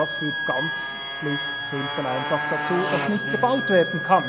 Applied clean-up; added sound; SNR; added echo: none; Motorcycle + Wind instrument, woodwind instrument; 3 dB; none.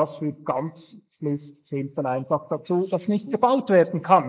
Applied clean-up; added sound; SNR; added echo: neural mask model Resemble Enhance denoiser.